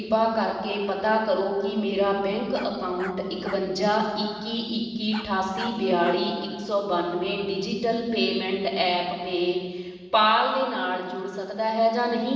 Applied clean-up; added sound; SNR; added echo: neural separator model SepFormer DNS4.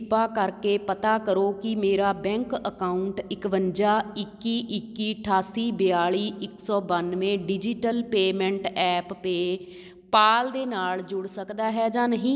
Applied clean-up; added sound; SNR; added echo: none; none; none; none.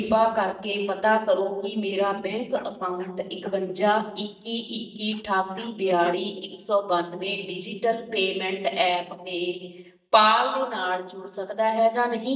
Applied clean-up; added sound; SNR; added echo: neural mask model DeepFilterNet 3.